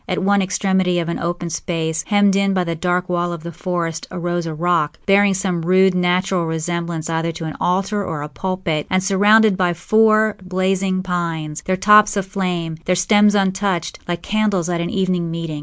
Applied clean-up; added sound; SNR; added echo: none; none; none; none.